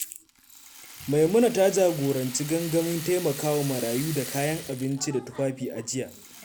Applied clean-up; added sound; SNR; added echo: none; Rattle (instrument); 14 dB; none.